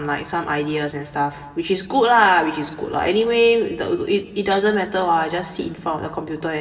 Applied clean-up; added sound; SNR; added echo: none; Hi-hat; 16 dB; reverberation time 2.1 s.